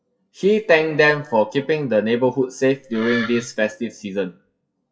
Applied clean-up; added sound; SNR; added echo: classical method WPE with log-MMSE.